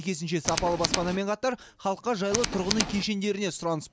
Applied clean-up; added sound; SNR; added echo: none; Tools; 2 dB; none.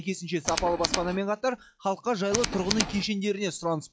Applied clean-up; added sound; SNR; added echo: classical method log-MMSE.